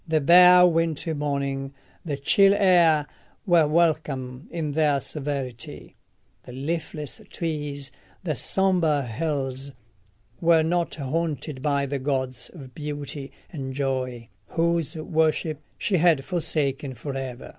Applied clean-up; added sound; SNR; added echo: none; none; none; none.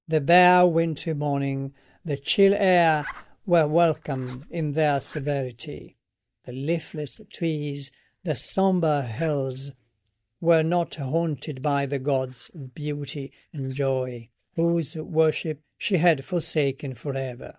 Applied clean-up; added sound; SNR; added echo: neural mask model DeepFilterNet 3.